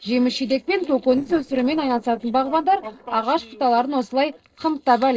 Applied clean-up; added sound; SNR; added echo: neural separator model SepFormer DNS4.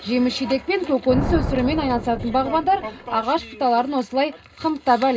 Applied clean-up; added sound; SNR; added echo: none; Thunder; 10 dB; reverberation time 0.2 s.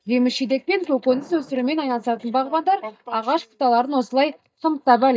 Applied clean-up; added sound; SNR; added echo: neural mask model DeepFilterNet 3.